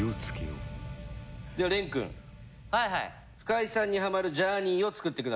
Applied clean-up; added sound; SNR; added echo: none; none; none; none.